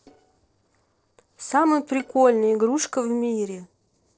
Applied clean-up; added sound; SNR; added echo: neural separator model SepFormer DNS4.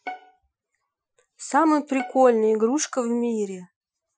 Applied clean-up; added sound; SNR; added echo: classical method Wiener filter.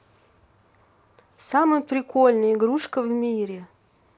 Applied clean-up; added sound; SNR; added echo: none; none; none; none.